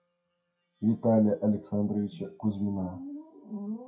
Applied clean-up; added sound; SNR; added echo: classical method WPE with log-MMSE.